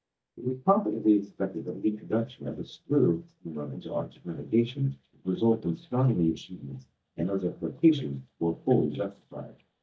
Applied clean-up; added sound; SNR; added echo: neural mask model DeepFilterNet 3.